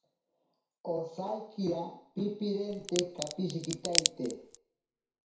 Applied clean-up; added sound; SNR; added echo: none; Crack; -1 dB; reverberation time 0.6 s.